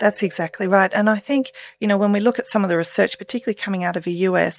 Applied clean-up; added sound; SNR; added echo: neural mask model DeepFilterNet 3.